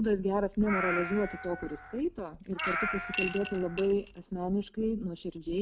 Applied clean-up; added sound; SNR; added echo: none; Coin (dropping) / Glass + Meow; 6 dB; none.